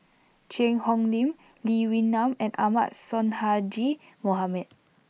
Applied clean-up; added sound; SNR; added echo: neural mask model Resemble Enhance denoiser.